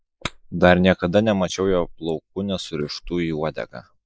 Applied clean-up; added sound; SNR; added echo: neural mask model Resemble Enhance denoiser.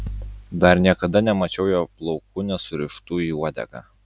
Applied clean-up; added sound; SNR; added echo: none; none; none; none.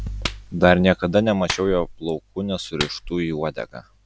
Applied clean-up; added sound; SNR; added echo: none; Clapping; 13 dB; none.